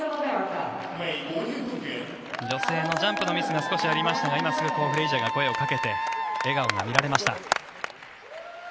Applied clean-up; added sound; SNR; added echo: none; none; none; none.